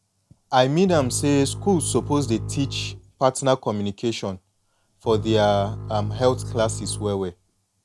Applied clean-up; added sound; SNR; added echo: none; Bowed string instrument; 9 dB; none.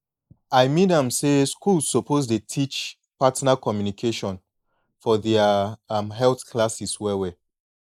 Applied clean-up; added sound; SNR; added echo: neural mask model Resemble Enhance denoiser.